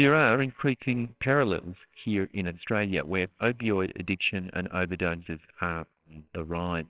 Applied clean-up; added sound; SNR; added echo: neural separator model SepFormer WHAMR!.